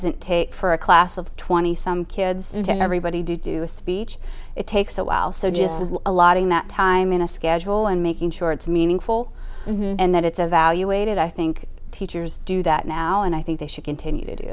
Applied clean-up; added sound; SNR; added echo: none; none; none; none.